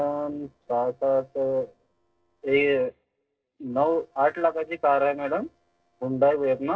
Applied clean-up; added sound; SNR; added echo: neural separator model SepFormer DNS4.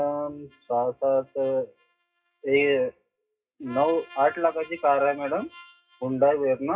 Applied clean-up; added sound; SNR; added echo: classical method WPE with log-MMSE.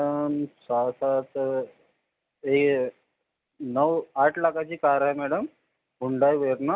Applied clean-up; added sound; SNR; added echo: none; none; none; none.